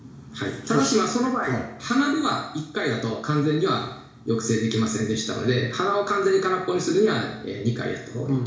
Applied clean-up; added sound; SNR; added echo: none; none; none; reverberation time 0.7 s.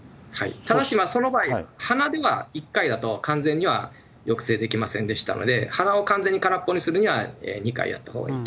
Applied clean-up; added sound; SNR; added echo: none; none; none; none.